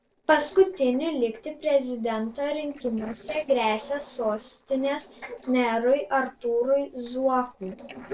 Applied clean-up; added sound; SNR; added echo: neural separator model SepFormer DNS4.